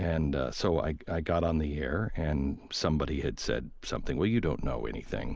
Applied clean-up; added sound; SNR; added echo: neural mask model Resemble Enhance denoiser.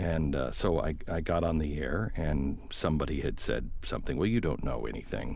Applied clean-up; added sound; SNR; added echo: none; Bark; 6 dB; none.